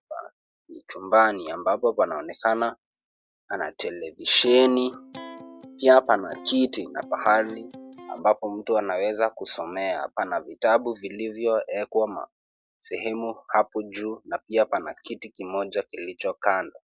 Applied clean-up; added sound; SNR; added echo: none; Electric guitar; 17 dB; none.